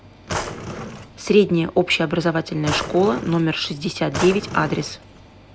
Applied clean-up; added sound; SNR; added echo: none; Drawer open or close; 9 dB; none.